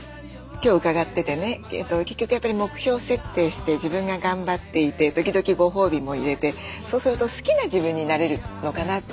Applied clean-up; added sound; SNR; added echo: none; none; none; none.